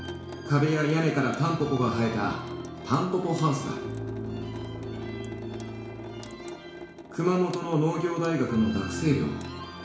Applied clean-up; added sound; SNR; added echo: none; Drip / Sink (filling or washing) / Water tap, faucet; 13 dB; reverberation time 0.7 s.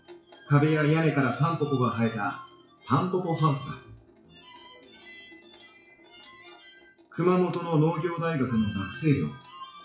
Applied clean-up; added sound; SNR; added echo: classical method WPE with log-MMSE.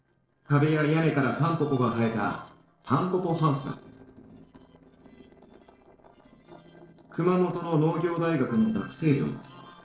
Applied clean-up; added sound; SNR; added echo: neural separator model SepFormer DNS4.